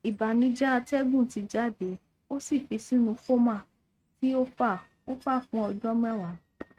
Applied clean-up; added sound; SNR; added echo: neural mask model RNNoise.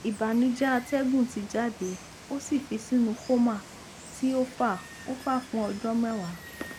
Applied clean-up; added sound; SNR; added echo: none; Water; 17 dB; none.